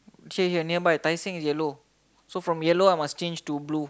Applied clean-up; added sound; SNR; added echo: none; none; none; none.